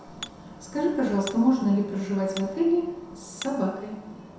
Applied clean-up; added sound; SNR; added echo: none; Hammer; 20 dB; reverberation time 0.7 s.